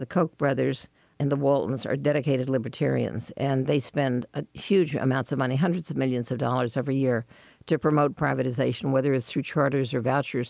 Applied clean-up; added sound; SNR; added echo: none; none; none; none.